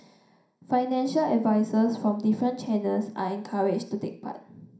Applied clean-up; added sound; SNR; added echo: none; none; none; reverberation time 0.5 s.